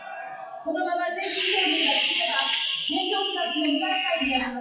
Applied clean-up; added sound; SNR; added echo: classical method WPE with log-MMSE.